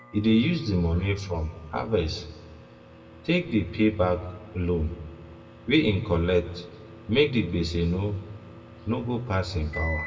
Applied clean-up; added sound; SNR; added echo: none; Microwave oven; 18 dB; reverberation time 0.9 s.